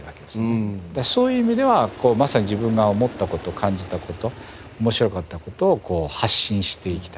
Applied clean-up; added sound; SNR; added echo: none; Aircraft; 18 dB; none.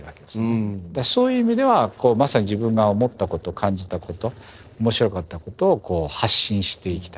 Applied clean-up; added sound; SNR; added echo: neural separator model SepFormer DNS4.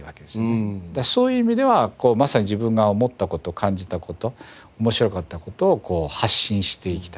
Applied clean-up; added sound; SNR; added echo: none; none; none; none.